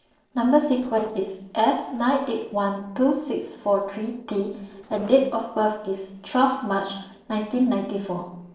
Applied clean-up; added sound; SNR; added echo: neural separator model SepFormer DNS4.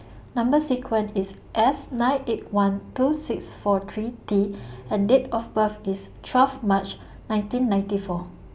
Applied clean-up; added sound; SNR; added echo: none; none; none; none.